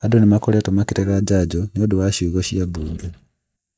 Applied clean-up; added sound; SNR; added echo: neural mask model DeepFilterNet 3.